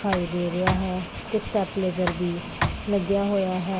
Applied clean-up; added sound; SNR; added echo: none; Tick + Cricket; 1 dB; none.